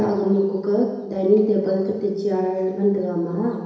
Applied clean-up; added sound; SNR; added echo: none; none; none; reverberation time 1.0 s.